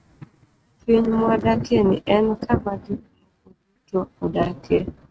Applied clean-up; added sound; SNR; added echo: neural mask model RNNoise.